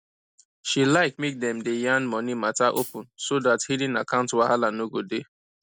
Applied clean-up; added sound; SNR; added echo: none; Hi-hat; 12 dB; none.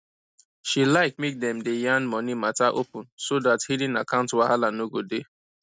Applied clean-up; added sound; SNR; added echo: neural mask model RNNoise.